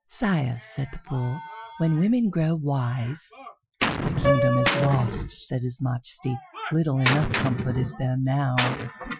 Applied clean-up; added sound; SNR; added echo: classical method Wiener filter.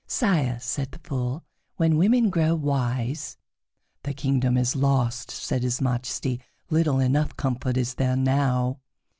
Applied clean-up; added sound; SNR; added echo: none; none; none; none.